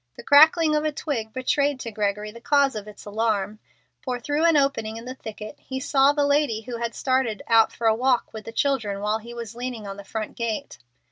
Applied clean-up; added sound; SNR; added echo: none; none; none; none.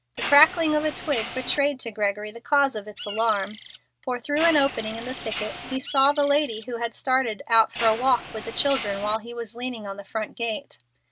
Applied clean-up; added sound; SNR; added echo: none; Mechanisms + Bird; 11 dB; none.